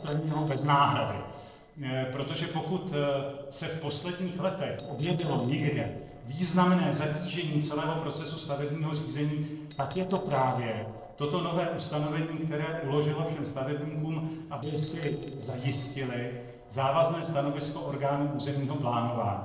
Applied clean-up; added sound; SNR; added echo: neural separator model SepFormer DNS4.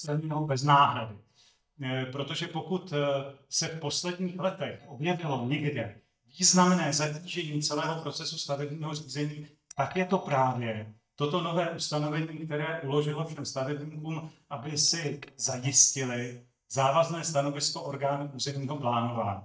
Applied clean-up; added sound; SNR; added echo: neural mask model DeepFilterNet 3.